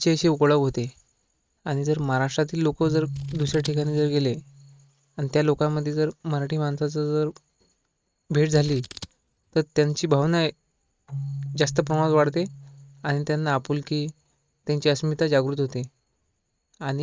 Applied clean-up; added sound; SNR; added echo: neural mask model RNNoise.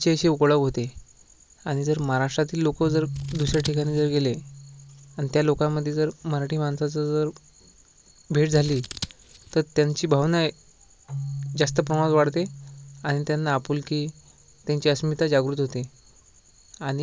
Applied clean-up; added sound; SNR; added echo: none; Keyboard (musical) + Scissors; 15 dB; none.